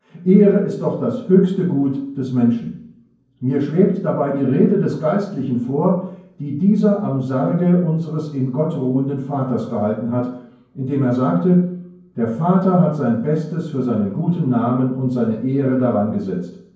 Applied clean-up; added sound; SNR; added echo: none; none; none; reverberation time 0.9 s.